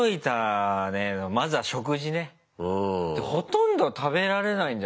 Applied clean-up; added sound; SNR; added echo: none; none; none; none.